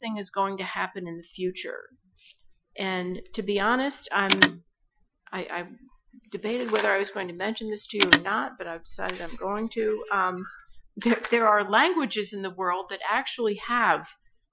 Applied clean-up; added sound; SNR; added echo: classical method Wiener filter.